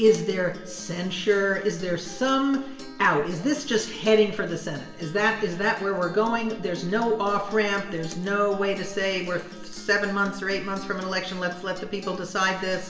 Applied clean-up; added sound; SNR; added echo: none; Acoustic guitar; 18 dB; reverberation time 0.9 s.